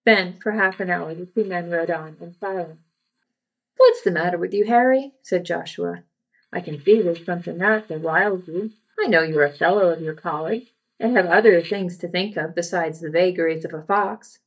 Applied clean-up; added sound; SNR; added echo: neural mask model DeepFilterNet 3.